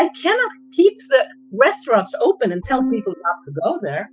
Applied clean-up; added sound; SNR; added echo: classical method spectral subtraction.